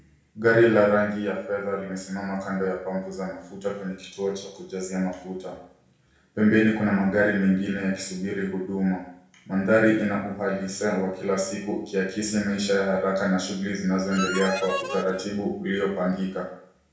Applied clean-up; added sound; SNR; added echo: none; Harmonica; 7 dB; reverberation time 0.5 s.